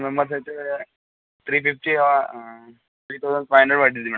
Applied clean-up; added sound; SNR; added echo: none; none; none; none.